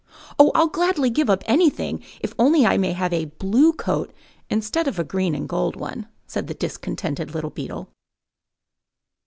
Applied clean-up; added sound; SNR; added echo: none; none; none; none.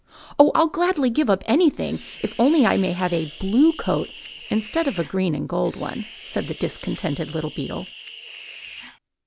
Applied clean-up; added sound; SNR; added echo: none; Hiss; 17 dB; none.